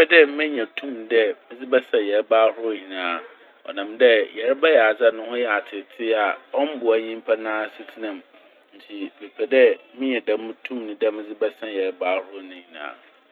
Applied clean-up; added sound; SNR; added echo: none; none; none; none.